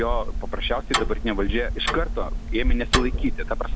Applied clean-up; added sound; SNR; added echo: none; Tick-tock; -3 dB; none.